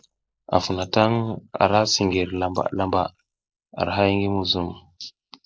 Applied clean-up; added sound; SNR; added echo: neural mask model Resemble Enhance denoiser.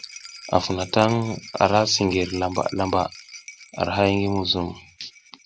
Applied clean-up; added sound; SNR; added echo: none; Rattle; 19 dB; none.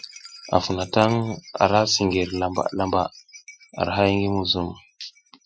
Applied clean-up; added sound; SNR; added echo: classical method Wiener filter.